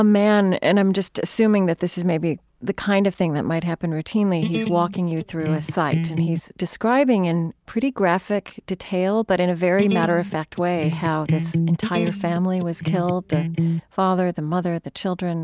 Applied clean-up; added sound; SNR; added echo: none; Electric guitar; 4 dB; none.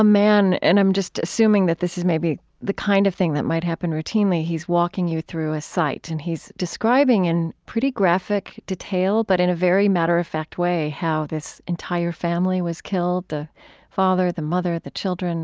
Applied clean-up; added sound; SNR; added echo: none; none; none; none.